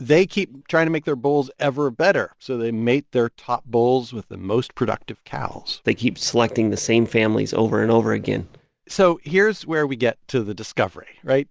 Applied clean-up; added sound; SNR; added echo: none; none; none; none.